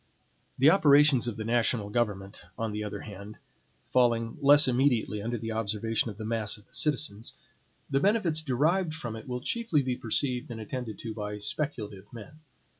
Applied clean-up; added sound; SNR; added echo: none; none; none; none.